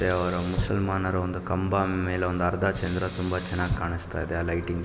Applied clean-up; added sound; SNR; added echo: none; Sink (filling or washing); 10 dB; none.